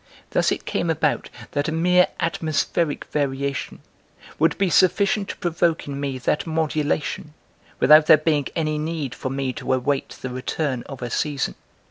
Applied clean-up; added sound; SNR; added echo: none; none; none; none.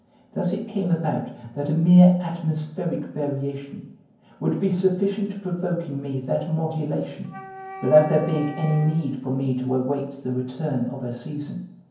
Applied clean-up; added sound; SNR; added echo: none; Wind instrument, woodwind instrument; 16 dB; reverberation time 0.9 s.